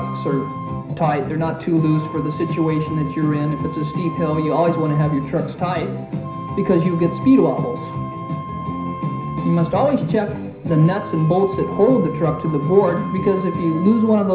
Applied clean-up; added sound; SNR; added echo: none; Wind instrument, woodwind instrument; 14 dB; reverberation time 0.5 s.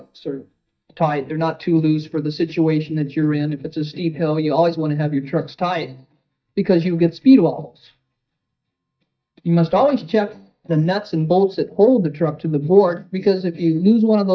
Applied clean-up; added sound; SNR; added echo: neural mask model DeepFilterNet 3.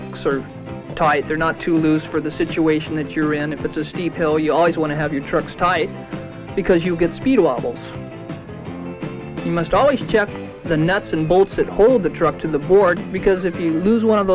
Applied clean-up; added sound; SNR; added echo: none; none; none; none.